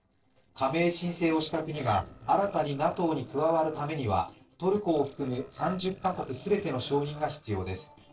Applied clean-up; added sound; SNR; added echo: neural separator model SepFormer DNS4.